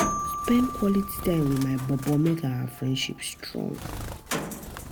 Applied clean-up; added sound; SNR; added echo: none; Marimba, xylophone + Bird; 7 dB; none.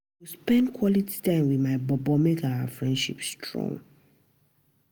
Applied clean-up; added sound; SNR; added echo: none; none; none; none.